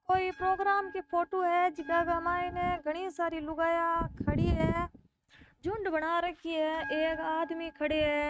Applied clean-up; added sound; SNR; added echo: neural mask model RNNoise.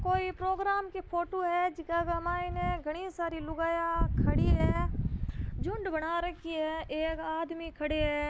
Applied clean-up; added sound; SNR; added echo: none; none; none; none.